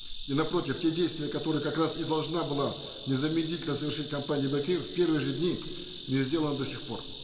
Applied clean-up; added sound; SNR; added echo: none; Insect; 3 dB; reverberation time 2.2 s.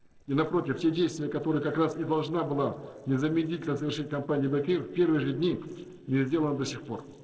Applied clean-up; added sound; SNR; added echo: neural separator model SepFormer DNS4.